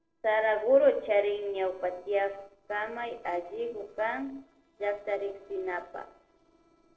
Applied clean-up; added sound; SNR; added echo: neural separator model SepFormer DNS4.